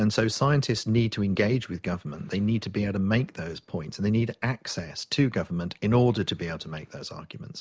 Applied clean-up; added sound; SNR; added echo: none; none; none; none.